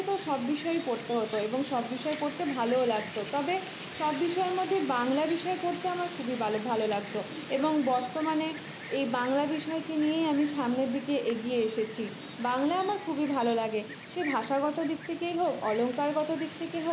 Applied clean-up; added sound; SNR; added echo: none; Wind; 11 dB; none.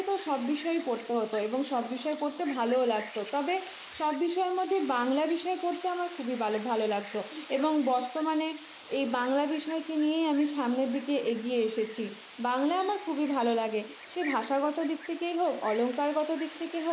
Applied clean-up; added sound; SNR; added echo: neural mask model Resemble Enhance denoiser.